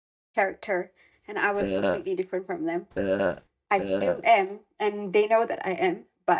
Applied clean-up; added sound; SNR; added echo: neural mask model DeepFilterNet 3.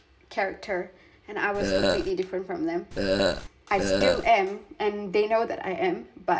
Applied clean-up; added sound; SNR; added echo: none; Burping, eructation; -3 dB; reverberation time 0.2 s.